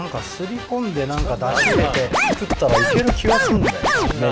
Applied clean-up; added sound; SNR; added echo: none; Scratching (performance technique); -3 dB; none.